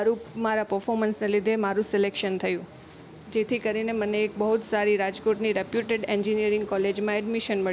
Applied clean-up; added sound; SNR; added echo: none; none; none; none.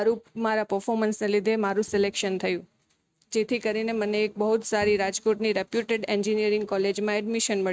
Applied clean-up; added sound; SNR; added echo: neural mask model RNNoise.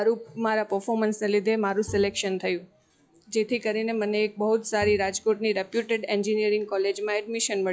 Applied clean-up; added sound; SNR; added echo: classical method log-MMSE.